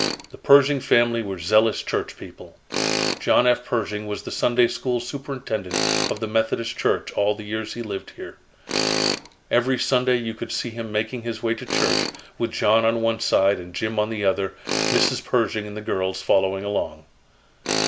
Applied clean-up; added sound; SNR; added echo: none; Tools; 7 dB; none.